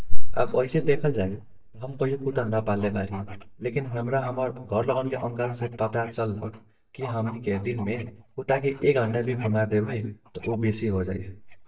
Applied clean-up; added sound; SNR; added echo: neural mask model DeepFilterNet 3.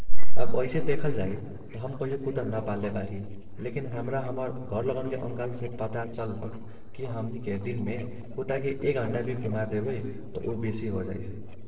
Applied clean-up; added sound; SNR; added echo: neural separator model SepFormer DNS4.